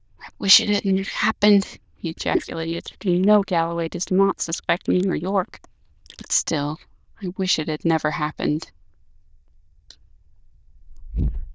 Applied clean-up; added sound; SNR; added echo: neural diffusion model UNIVERSE++.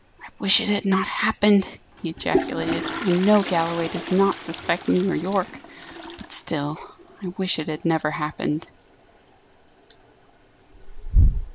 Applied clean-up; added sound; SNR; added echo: none; Toilet flush; 5 dB; none.